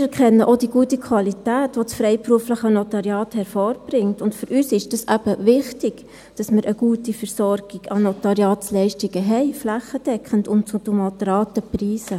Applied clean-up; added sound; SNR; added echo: none; none; none; none.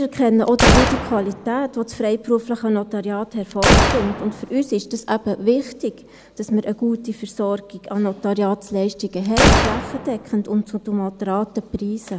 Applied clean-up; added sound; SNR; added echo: none; Gunshot, gunfire; -1 dB; none.